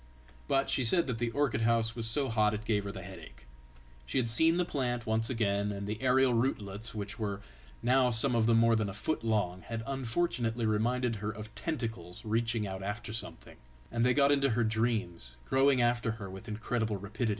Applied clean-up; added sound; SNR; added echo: none; none; none; none.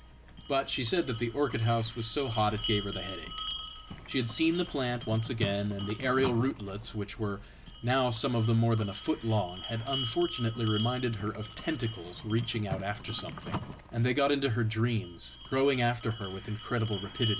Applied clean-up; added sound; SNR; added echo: none; Bell; 11 dB; none.